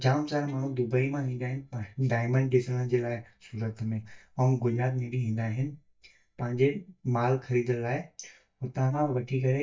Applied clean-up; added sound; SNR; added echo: neural mask model DeepFilterNet 3.